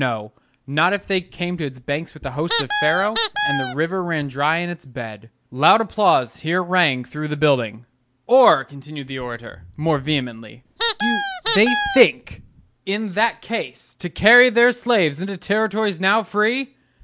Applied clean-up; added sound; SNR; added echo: none; Squeak; 3 dB; none.